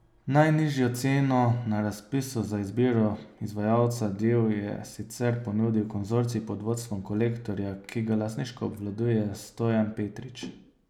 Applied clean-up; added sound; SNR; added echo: none; none; none; none.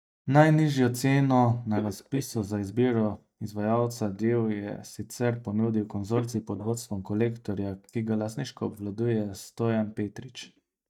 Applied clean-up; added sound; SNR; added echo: neural mask model DeepFilterNet 3.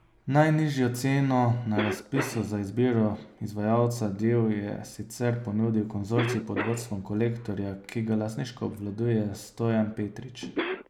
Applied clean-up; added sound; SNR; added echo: none; Cough; 12 dB; none.